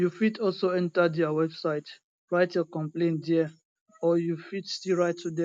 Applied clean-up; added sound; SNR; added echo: none; none; none; none.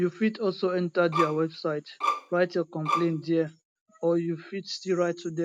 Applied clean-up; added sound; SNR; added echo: none; Bowed string instrument; 4 dB; none.